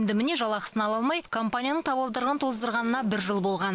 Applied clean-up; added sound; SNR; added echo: none; none; none; none.